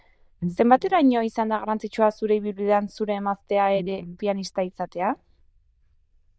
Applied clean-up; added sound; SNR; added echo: neural diffusion model UNIVERSE++.